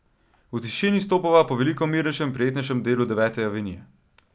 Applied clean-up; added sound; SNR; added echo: none; none; none; none.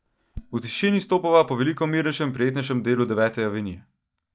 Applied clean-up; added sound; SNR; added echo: neural mask model DeepFilterNet 3.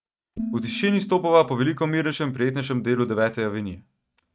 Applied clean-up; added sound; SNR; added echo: neural mask model RNNoise.